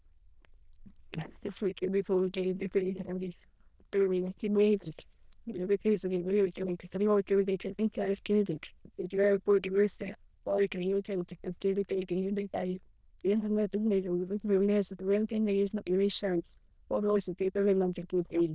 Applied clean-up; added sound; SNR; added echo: neural diffusion model UNIVERSE++.